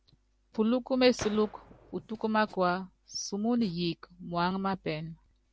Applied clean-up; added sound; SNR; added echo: none; Gunshot, gunfire; 16 dB; none.